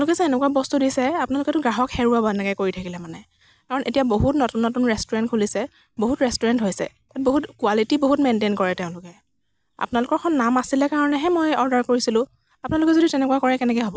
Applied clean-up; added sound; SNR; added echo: none; none; none; none.